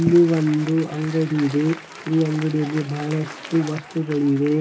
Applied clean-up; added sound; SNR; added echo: none; Applause; 16 dB; reverberation time 0.2 s.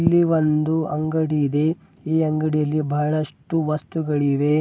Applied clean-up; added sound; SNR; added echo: none; none; none; none.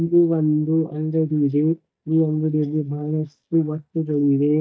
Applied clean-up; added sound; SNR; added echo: neural mask model DeepFilterNet 3.